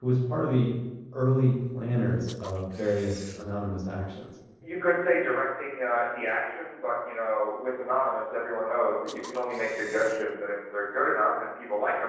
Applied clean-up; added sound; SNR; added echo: neural separator model SepFormer DNS4.